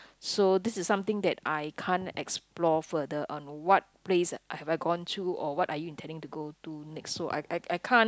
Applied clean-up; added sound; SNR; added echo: none; none; none; none.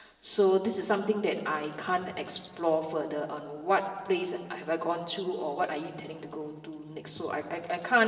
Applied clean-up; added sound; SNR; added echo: none; none; none; reverberation time 1.9 s.